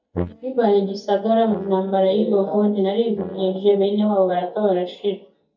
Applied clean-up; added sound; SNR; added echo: neural mask model DeepFilterNet 3.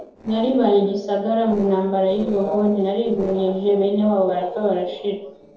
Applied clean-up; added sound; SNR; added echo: neural separator model SepFormer DNS4.